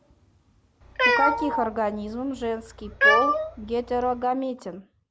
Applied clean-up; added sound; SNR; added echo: none; Cat; -3 dB; none.